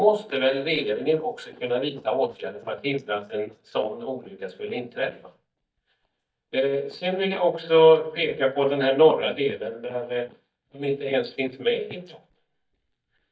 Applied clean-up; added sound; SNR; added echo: neural mask model DeepFilterNet 3.